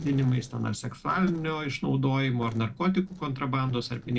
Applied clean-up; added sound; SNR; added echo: neural separator model SepFormer DNS4.